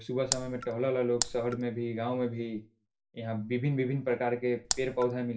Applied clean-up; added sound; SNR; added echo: none; Raindrop; 4 dB; reverberation time 0.3 s.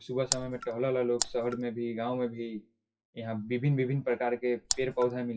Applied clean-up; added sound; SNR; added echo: classical method WPE with log-MMSE.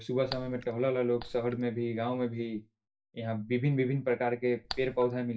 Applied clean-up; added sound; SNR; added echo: neural mask model DeepFilterNet 3.